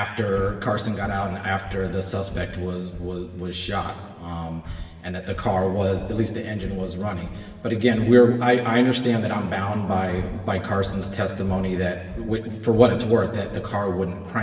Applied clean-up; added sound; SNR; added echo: none; Breathing; 17 dB; reverberation time 1.9 s.